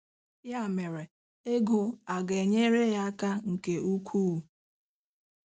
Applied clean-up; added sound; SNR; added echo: none; none; none; none.